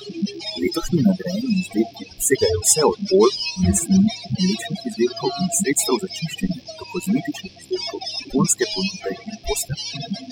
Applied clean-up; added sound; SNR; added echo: classical method spectral subtraction.